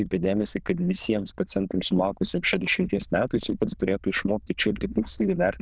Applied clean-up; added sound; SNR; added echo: neural diffusion model UNIVERSE++.